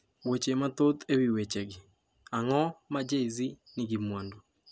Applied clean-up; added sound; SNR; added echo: none; none; none; none.